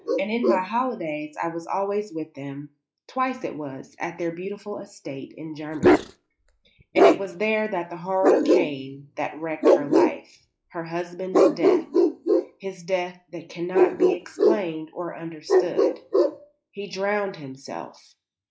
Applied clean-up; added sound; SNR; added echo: classical method log-MMSE.